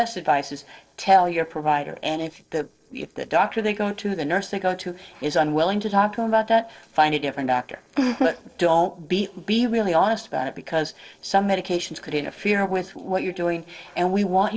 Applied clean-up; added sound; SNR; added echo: neural separator model SepFormer DNS4.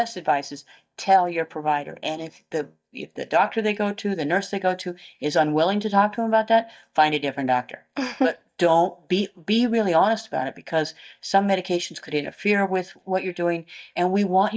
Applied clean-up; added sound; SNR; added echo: neural mask model DeepFilterNet 3.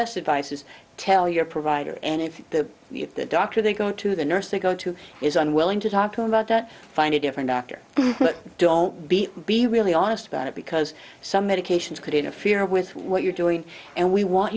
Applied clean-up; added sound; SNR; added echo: none; none; none; none.